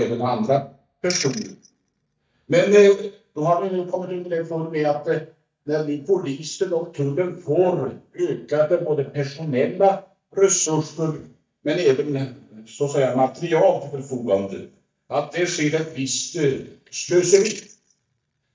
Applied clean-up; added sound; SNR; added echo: neural mask model DeepFilterNet 3.